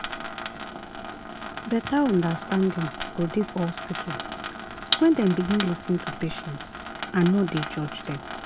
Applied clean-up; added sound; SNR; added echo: none; Sink (filling or washing) / Water tap, faucet; 7 dB; none.